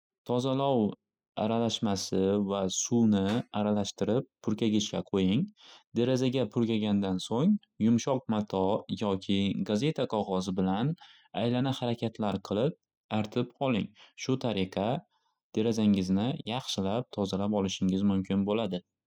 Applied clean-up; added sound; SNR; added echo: classical method spectral subtraction.